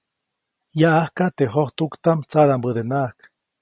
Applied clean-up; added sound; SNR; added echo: none; none; none; none.